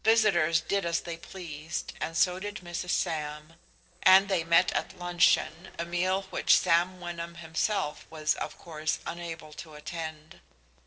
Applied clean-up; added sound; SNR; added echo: neural separator model SepFormer DNS4.